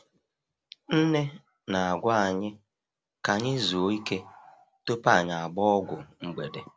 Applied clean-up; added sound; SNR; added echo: none; none; none; none.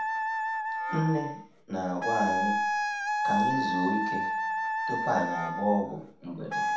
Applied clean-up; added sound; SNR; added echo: none; Wind instrument, woodwind instrument; -2 dB; reverberation time 0.7 s.